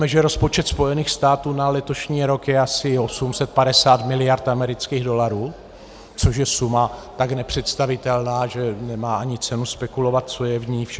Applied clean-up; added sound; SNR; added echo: none; none; none; none.